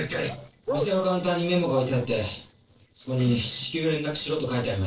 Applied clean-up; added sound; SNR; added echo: neural separator model SepFormer DNS4.